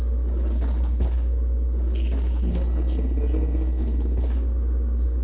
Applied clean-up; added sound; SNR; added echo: neural separator model SepFormer DNS4.